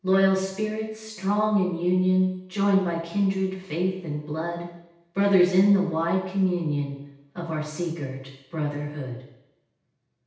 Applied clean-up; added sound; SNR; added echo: none; none; none; reverberation time 0.9 s.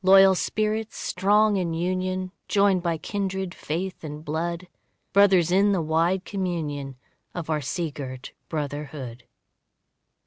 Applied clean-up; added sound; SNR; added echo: none; none; none; none.